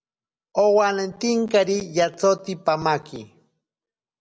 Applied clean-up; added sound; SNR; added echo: none; none; none; none.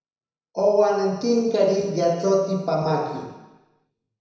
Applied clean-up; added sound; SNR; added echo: none; none; none; reverberation time 1.0 s.